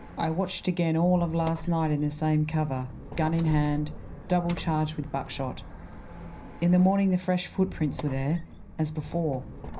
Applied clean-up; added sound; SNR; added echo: none; Squeak; 13 dB; reverberation time 0.5 s.